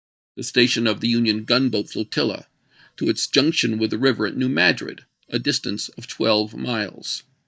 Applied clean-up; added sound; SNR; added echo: neural mask model DeepFilterNet 3.